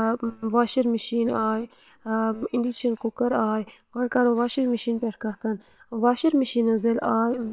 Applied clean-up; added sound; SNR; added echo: neural separator model SepFormer WHAM!.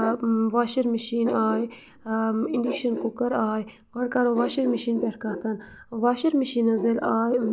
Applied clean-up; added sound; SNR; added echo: none; Bark; 13 dB; none.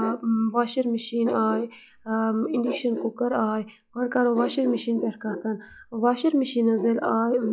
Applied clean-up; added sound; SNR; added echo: classical method log-MMSE.